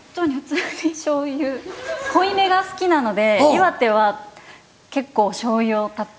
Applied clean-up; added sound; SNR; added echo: none; none; none; none.